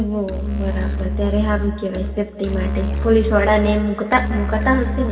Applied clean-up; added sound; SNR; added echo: none; Musical instrument; 2 dB; reverberation time 2.3 s.